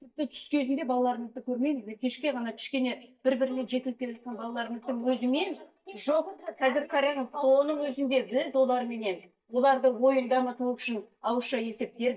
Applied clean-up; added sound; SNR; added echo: neural mask model DeepFilterNet 3.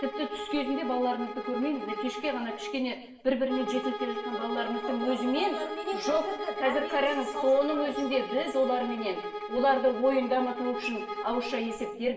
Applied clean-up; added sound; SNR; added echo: none; Bowed string instrument; 7 dB; reverberation time 0.8 s.